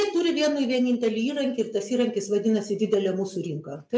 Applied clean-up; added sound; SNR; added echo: none; none; none; none.